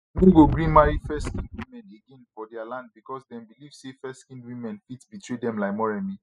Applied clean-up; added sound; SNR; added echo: classical method spectral subtraction.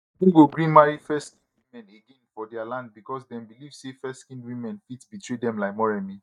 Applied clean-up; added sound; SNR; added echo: neural mask model DeepFilterNet 3.